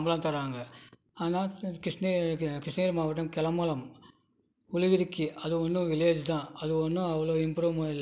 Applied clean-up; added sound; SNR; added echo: none; none; none; none.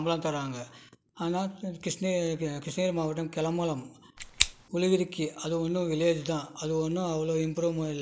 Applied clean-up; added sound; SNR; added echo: neural mask model Resemble Enhance denoiser.